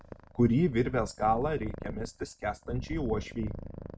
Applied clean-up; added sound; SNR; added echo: neural mask model RNNoise.